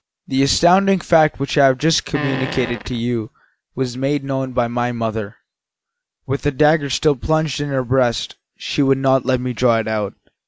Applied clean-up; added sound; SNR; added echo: none; Fart; 9 dB; none.